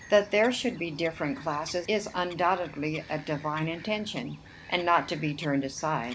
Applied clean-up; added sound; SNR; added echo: none; Bird vocalization, bird call, bird song; 18 dB; none.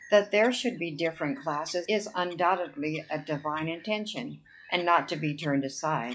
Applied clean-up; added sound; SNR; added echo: classical method log-MMSE.